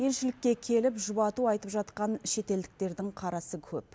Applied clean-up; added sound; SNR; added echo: none; none; none; none.